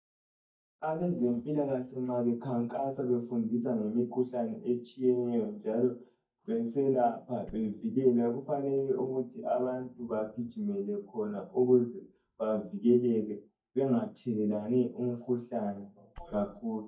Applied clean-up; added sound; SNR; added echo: neural mask model DeepFilterNet 3.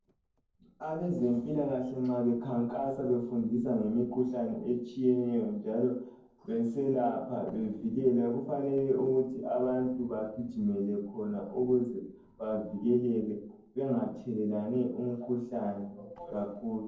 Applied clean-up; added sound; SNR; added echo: neural separator model SepFormer DNS4.